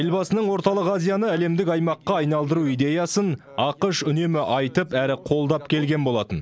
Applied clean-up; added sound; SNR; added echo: none; none; none; none.